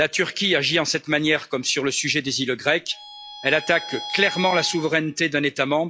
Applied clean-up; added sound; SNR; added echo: classical method log-MMSE.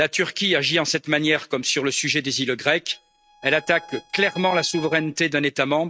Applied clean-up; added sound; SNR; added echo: neural mask model RNNoise.